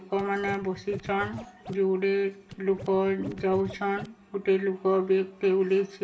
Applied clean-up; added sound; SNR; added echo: none; Scratching (performance technique); 16 dB; reverberation time 0.4 s.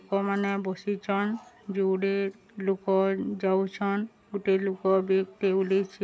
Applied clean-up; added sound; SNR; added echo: none; none; none; none.